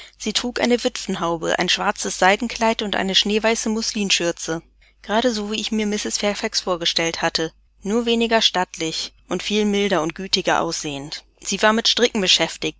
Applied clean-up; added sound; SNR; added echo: none; none; none; none.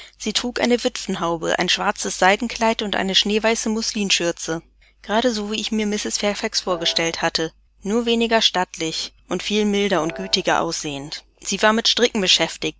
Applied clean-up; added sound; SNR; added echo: none; Piano; 14 dB; none.